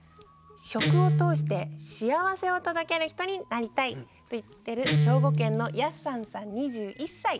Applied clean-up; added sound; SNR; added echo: none; Guitar; -1 dB; none.